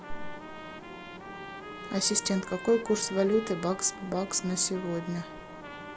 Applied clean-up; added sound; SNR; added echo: none; Trumpet; 13 dB; none.